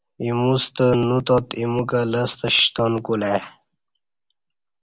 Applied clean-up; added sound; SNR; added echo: none; none; none; none.